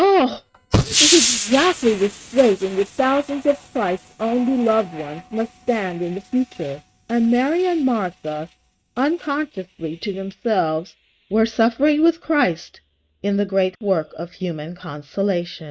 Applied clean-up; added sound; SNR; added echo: neural mask model RNNoise.